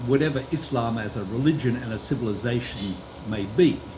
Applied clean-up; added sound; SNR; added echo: none; Mechanical fan; 15 dB; reverberation time 0.4 s.